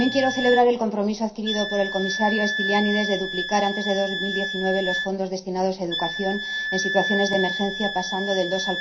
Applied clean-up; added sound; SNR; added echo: none; Wind instrument, woodwind instrument; 5 dB; reverberation time 0.3 s.